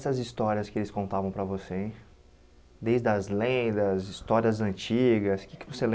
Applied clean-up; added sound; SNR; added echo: none; none; none; none.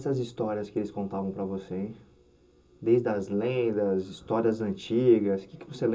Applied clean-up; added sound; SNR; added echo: none; none; none; reverberation time 0.2 s.